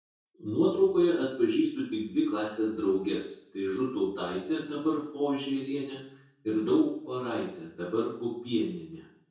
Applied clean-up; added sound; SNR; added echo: none; none; none; reverberation time 0.6 s.